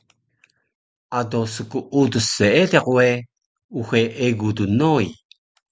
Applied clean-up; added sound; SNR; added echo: none; none; none; none.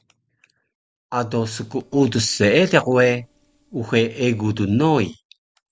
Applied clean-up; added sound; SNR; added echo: neural separator model SepFormer DNS4.